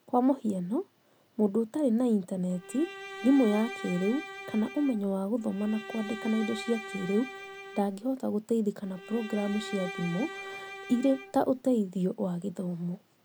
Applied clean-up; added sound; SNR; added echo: none; Bowed string instrument; 12 dB; none.